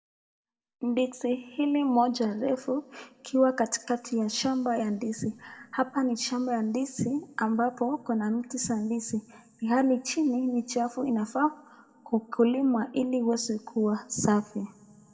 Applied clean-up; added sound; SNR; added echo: none; none; none; reverberation time 1.8 s.